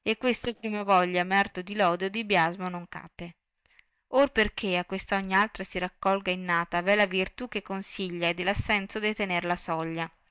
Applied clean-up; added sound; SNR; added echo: neural mask model DeepFilterNet 3.